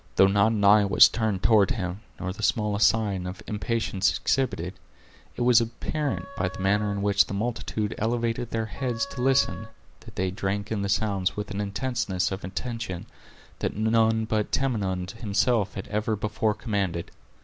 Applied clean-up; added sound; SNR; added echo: none; Wind instrument, woodwind instrument; 19 dB; none.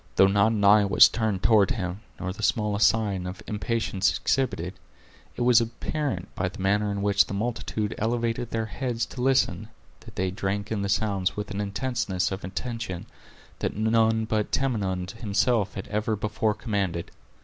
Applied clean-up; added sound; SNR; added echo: none; none; none; none.